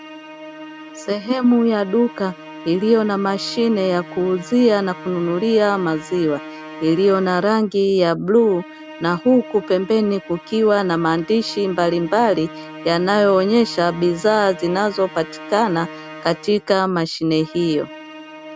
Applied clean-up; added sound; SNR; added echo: none; Musical instrument; 17 dB; none.